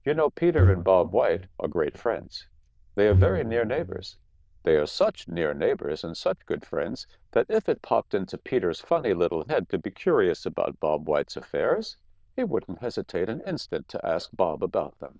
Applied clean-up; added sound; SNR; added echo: neural diffusion model UNIVERSE++.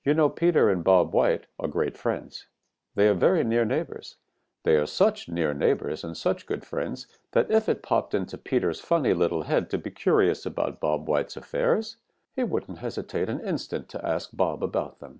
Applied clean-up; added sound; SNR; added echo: none; none; none; none.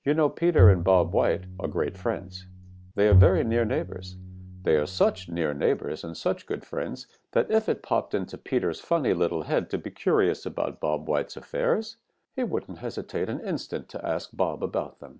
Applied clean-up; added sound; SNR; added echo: none; Bowed string instrument; 0 dB; none.